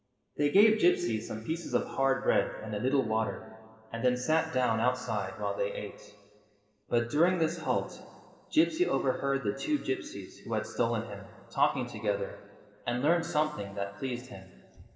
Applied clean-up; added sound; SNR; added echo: none; none; none; reverberation time 1.7 s.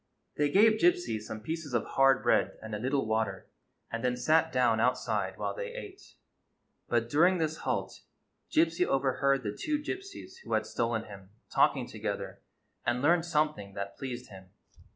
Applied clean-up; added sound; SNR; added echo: none; none; none; none.